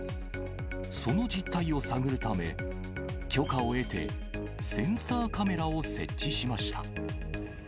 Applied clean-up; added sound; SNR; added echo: none; none; none; none.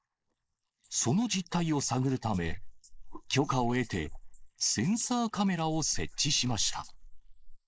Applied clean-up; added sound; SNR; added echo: neural mask model Resemble Enhance denoiser.